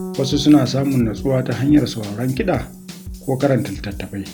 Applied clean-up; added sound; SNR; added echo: none; Bass guitar + Drum / Drum kit; 13 dB; none.